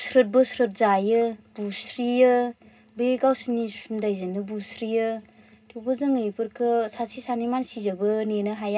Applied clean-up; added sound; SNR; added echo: none; none; none; reverberation time 0.2 s.